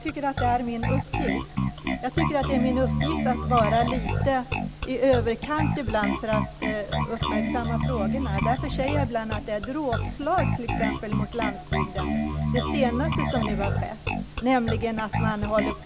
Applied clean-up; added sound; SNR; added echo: none; Bass guitar; 0 dB; none.